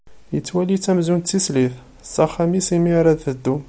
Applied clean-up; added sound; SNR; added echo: none; none; none; none.